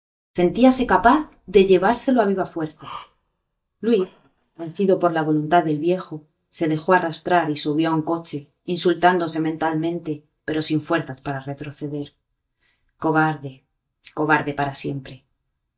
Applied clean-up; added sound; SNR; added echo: neural mask model DeepFilterNet 3.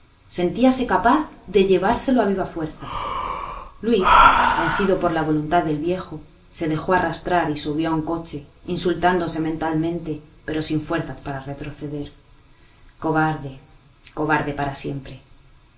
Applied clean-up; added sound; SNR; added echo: none; Breathing; -2 dB; reverberation time 0.4 s.